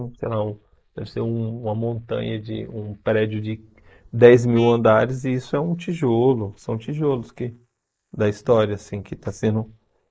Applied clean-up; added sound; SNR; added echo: neural mask model Resemble Enhance denoiser.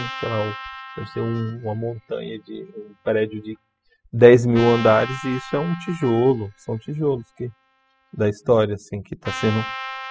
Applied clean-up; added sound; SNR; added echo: classical method spectral subtraction.